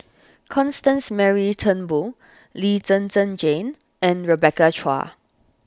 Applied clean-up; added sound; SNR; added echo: none; none; none; none.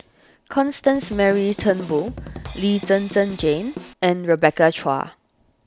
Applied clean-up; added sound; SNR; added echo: none; Drum kit; 14 dB; none.